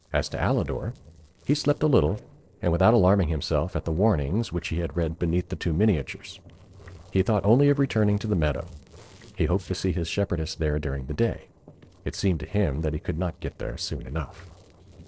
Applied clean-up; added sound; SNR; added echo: neural separator model SepFormer DNS4.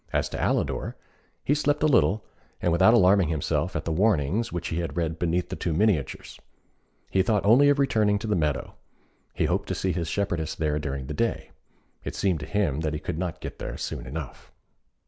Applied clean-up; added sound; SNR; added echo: none; none; none; none.